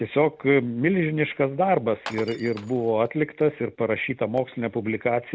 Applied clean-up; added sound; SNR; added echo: none; Glass; 19 dB; none.